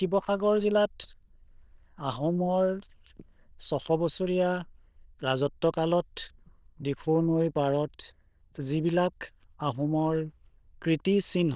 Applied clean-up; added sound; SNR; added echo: neural diffusion model UNIVERSE++.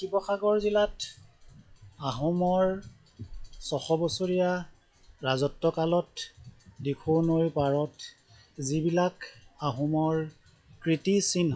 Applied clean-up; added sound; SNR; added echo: classical method log-MMSE.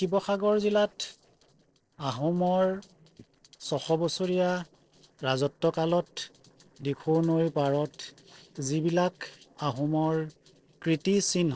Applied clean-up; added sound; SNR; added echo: neural separator model SepFormer DNS4.